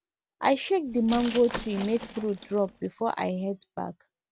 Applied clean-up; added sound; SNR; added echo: none; Glass; 11 dB; none.